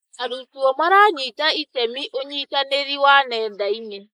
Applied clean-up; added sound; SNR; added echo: neural mask model Resemble Enhance denoiser.